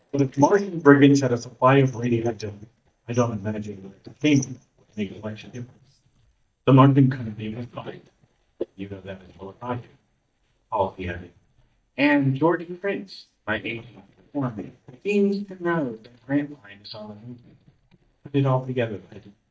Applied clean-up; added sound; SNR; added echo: neural mask model DeepFilterNet 3.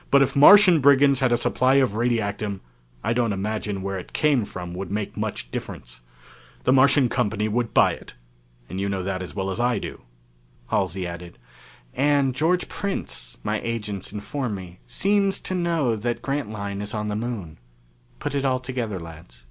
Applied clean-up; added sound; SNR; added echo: none; none; none; none.